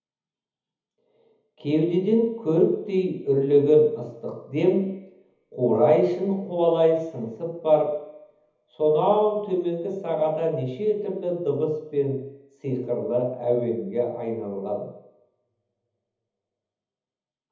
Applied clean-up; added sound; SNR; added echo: none; none; none; reverberation time 1.3 s.